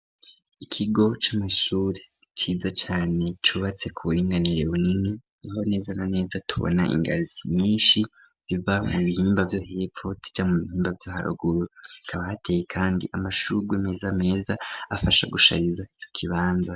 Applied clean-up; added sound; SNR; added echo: none; none; none; none.